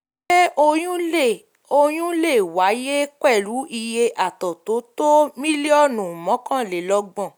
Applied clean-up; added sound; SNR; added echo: none; none; none; none.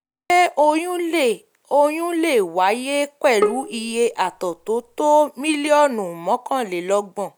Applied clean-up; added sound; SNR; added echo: none; Bowed string instrument; 8 dB; none.